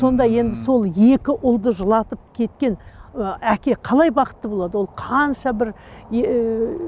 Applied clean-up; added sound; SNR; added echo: none; none; none; none.